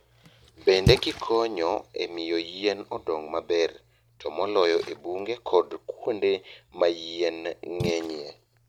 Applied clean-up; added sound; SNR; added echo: none; Splash, splatter; 10 dB; none.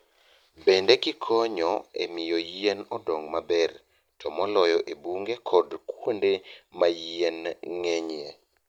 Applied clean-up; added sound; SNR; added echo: none; none; none; none.